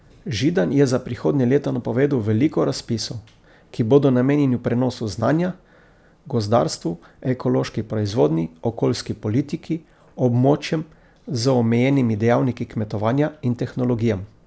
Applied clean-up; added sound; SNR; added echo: none; none; none; none.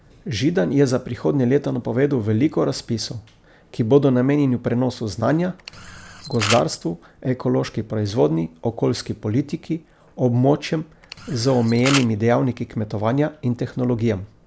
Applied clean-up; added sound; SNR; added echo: none; Camera; 8 dB; none.